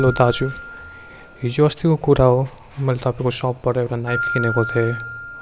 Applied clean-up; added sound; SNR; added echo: none; Keyboard (musical); 12 dB; none.